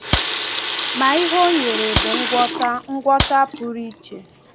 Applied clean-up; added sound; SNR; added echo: none; Water tap, faucet + Clapping; 3 dB; none.